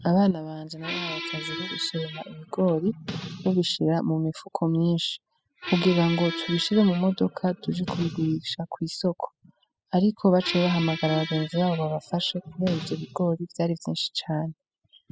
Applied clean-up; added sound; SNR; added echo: classical method spectral subtraction.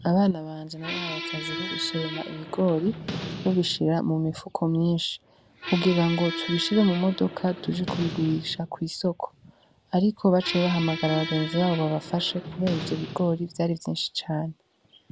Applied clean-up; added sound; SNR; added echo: none; Squeak; 10 dB; none.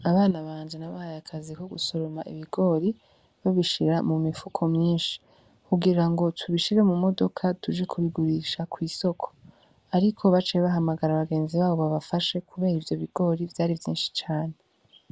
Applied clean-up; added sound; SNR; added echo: none; none; none; none.